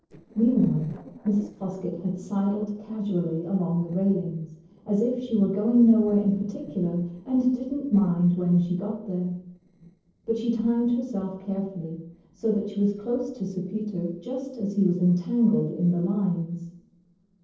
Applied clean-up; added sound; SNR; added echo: neural separator model SepFormer DNS4.